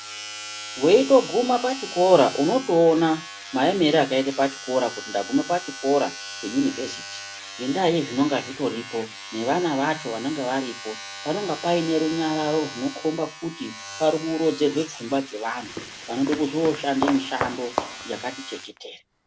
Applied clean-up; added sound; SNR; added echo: none; Walk, footsteps + Domestic sounds, home sounds; 12 dB; none.